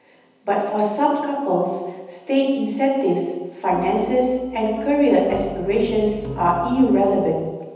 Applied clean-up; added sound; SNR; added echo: none; Piano; 15 dB; reverberation time 1.1 s.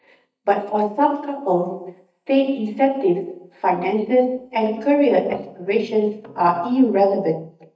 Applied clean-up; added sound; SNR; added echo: neural mask model DeepFilterNet 3.